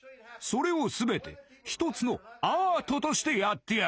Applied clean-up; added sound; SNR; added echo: none; none; none; none.